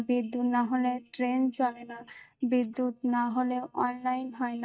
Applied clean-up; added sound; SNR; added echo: neural mask model DeepFilterNet 3.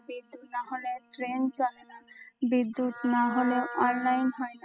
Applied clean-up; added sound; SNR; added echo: classical method spectral subtraction.